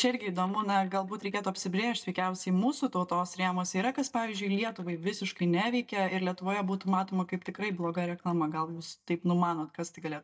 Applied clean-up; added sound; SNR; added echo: neural mask model DeepFilterNet 3.